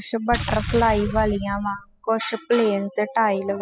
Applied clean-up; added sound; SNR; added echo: classical method spectral subtraction.